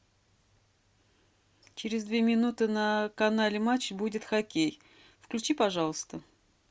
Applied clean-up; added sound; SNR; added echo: none; none; none; none.